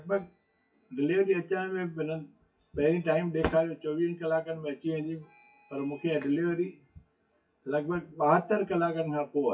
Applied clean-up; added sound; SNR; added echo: classical method WPE with log-MMSE.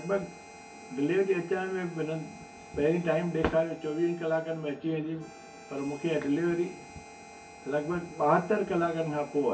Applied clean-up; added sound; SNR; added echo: none; Harmonica; 20 dB; reverberation time 0.2 s.